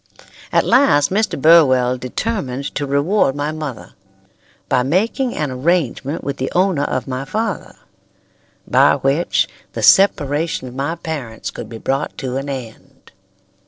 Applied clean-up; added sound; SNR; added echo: neural separator model SepFormer DNS4.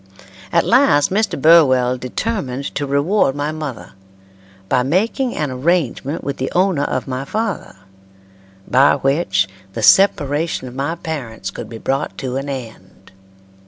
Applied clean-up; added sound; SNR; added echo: none; none; none; none.